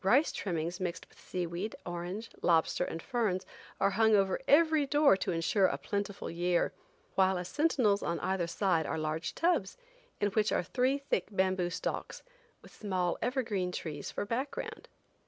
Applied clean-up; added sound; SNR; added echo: none; none; none; none.